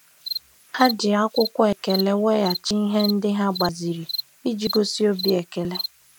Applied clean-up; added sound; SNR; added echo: none; Cricket; 11 dB; none.